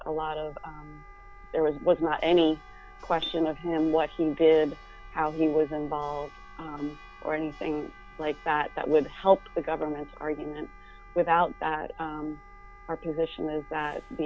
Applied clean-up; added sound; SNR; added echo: none; Wind instrument, woodwind instrument + Church bell; 19 dB; none.